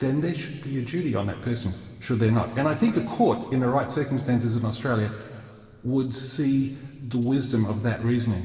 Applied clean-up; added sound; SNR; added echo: none; none; none; reverberation time 2.7 s.